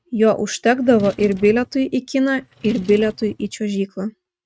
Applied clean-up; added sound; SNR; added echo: neural mask model RNNoise.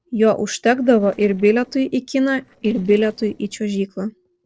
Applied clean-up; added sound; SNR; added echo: neural separator model SepFormer DNS4.